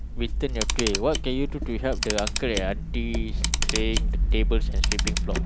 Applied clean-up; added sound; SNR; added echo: none; Camera; -5 dB; none.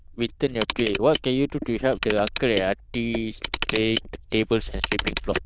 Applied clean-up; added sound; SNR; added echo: neural diffusion model UNIVERSE++.